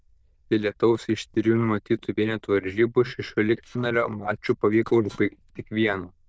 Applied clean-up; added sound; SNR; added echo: neural diffusion model UNIVERSE++.